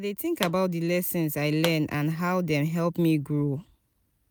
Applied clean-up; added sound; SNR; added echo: none; Explosion; 13 dB; none.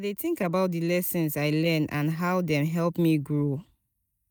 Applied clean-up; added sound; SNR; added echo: neural mask model DeepFilterNet 3.